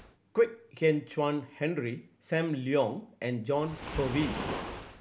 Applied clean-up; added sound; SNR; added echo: none; Waves, surf; 11 dB; none.